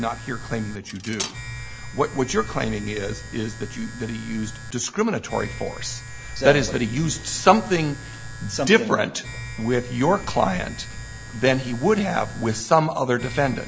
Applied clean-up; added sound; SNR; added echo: none; Domestic sounds, home sounds + Cutlery, silverware; 12 dB; none.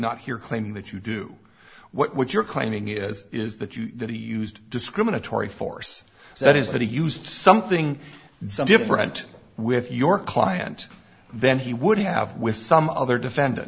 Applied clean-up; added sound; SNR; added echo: none; none; none; none.